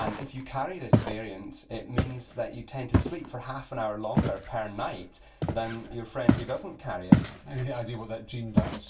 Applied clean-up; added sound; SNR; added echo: none; Walk, footsteps; -5 dB; reverberation time 0.2 s.